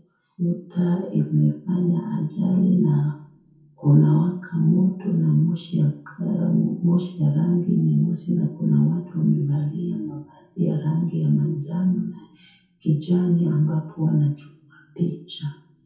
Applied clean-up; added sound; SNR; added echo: none; none; none; reverberation time 0.6 s.